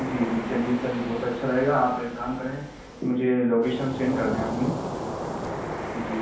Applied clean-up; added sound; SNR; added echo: none; Waves, surf; 7 dB; reverberation time 0.7 s.